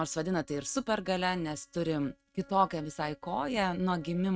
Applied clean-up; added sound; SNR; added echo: neural mask model RNNoise.